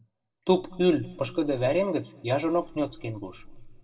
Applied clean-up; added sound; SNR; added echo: none; Wind; 19 dB; reverberation time 1.1 s.